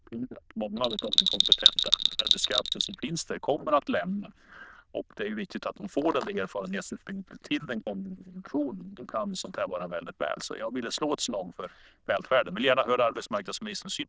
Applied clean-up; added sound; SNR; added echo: neural diffusion model UNIVERSE++.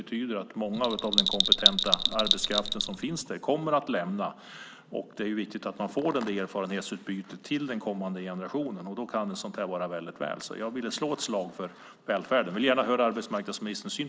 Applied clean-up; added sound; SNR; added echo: none; Bell; -4 dB; none.